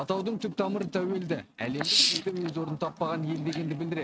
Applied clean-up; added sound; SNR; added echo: neural mask model RNNoise.